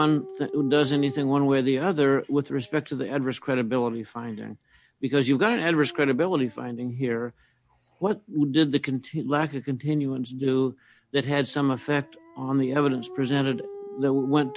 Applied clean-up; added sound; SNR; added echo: none; Dog; 20 dB; none.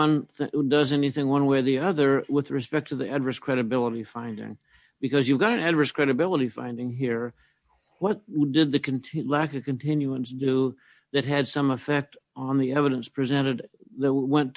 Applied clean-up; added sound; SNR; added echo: none; none; none; none.